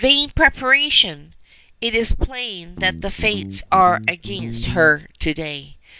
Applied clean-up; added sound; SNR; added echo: none; Guitar; 12 dB; none.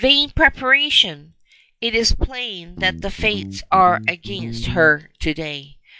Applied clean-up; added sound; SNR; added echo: classical method log-MMSE.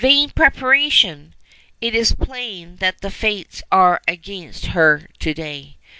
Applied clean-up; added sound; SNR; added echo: none; none; none; none.